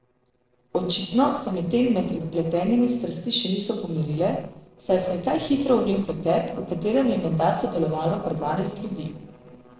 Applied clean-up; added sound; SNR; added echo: neural separator model SepFormer DNS4.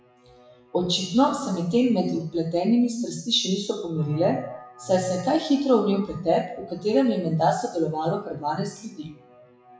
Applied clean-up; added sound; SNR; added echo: classical method WPE with log-MMSE.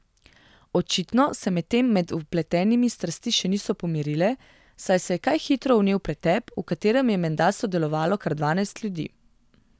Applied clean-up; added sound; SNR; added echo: none; none; none; none.